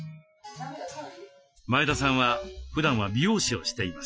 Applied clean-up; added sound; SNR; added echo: classical method Wiener filter.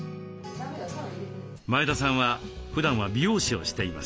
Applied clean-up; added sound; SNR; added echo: none; none; none; none.